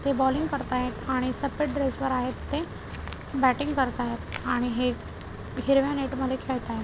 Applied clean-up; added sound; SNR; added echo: none; Walk, footsteps; 10 dB; none.